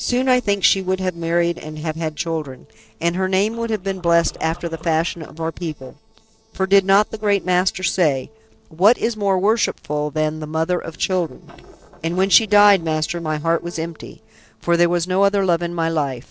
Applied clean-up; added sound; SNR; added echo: neural separator model SepFormer DNS4.